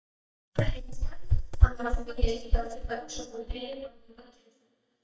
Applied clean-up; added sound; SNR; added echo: neural mask model DeepFilterNet 3.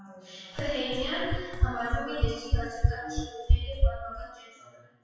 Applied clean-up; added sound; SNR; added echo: classical method WPE with log-MMSE.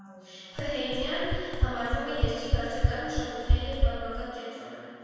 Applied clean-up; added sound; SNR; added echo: none; Run; -5 dB; reverberation time 2.1 s.